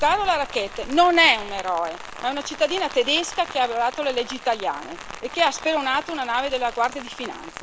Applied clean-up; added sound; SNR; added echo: none; Rain; 14 dB; none.